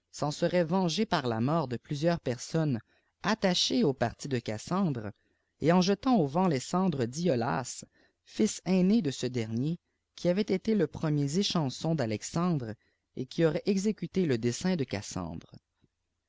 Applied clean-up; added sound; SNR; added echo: none; none; none; none.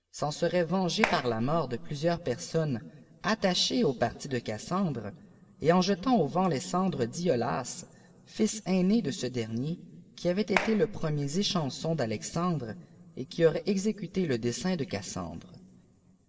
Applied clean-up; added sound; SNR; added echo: none; Clapping; 6 dB; reverberation time 2.2 s.